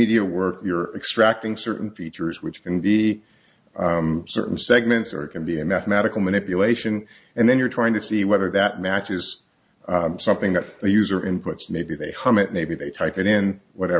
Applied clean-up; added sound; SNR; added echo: none; none; none; none.